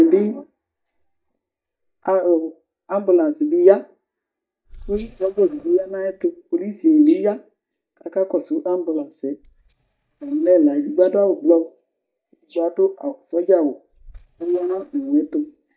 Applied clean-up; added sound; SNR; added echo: neural mask model DeepFilterNet 3.